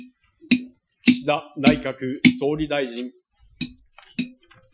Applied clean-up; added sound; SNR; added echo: classical method Wiener filter.